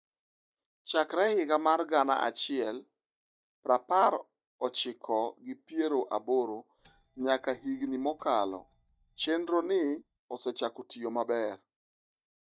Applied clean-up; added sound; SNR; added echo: neural mask model DeepFilterNet 3.